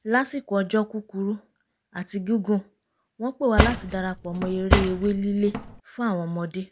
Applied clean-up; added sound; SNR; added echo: none; Cutlery, silverware / Drawer open or close; -1 dB; none.